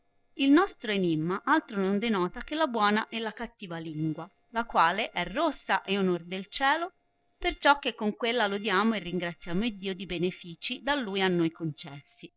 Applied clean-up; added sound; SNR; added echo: neural separator model SepFormer DNS4.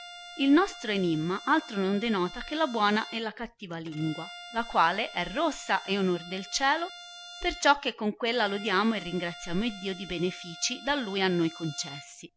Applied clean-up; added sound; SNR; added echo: none; Bowed string instrument; 16 dB; none.